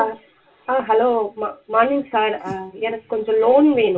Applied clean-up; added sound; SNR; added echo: none; Whoosh, swoosh, swish; 16 dB; reverberation time 0.2 s.